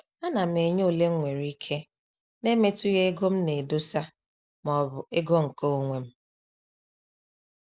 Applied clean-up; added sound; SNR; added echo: none; none; none; none.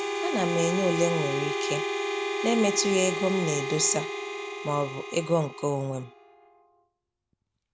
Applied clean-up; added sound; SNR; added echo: none; Harmonica; 3 dB; none.